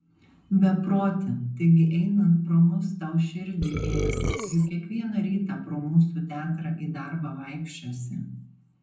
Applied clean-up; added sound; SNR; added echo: none; Burping, eructation; 3 dB; reverberation time 0.6 s.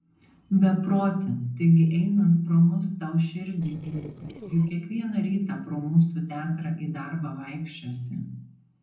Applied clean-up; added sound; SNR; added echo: neural separator model SepFormer DNS4.